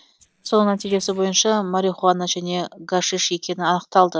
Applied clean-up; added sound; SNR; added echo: neural separator model SepFormer DNS4.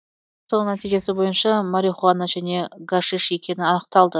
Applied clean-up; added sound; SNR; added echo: neural mask model DeepFilterNet 3.